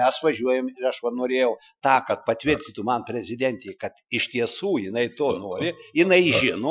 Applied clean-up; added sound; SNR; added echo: classical method Wiener filter.